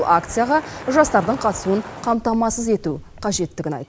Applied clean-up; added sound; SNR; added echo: none; none; none; none.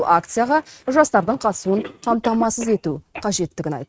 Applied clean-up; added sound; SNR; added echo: neural mask model RNNoise.